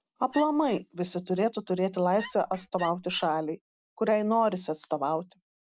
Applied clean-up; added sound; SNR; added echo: none; Wood; 16 dB; none.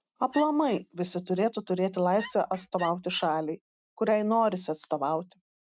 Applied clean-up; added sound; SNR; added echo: neural mask model RNNoise.